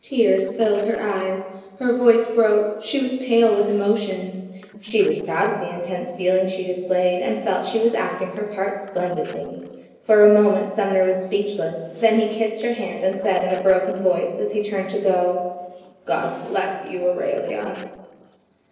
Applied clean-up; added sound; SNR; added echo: neural separator model SepFormer DNS4.